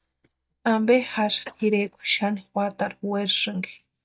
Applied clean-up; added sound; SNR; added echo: neural mask model DeepFilterNet 3.